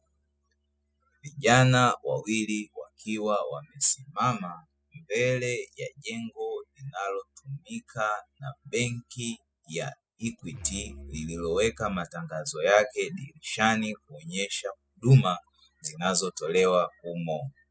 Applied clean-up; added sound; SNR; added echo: classical method spectral subtraction.